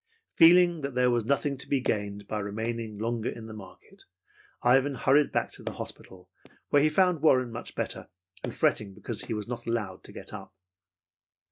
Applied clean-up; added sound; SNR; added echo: neural mask model DeepFilterNet 3.